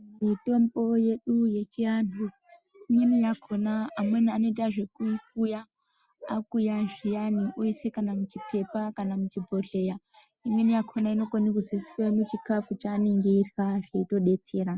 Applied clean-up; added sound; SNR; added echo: none; none; none; none.